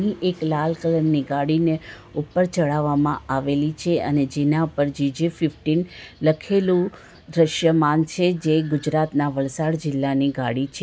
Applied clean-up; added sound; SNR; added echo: none; none; none; none.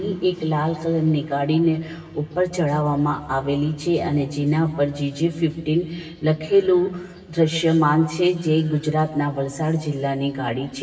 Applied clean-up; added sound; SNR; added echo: none; none; none; reverberation time 1.4 s.